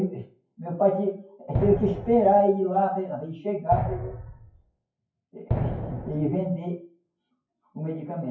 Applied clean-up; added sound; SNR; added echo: classical method WPE with log-MMSE.